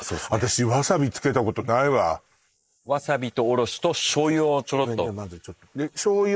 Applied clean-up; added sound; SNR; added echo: neural mask model Resemble Enhance denoiser.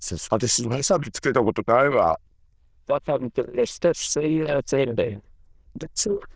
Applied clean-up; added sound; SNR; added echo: neural diffusion model UNIVERSE++.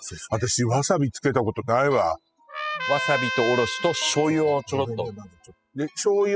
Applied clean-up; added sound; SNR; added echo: classical method spectral subtraction.